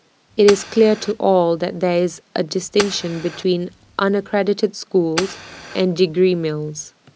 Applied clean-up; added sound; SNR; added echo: none; Fire; 15 dB; none.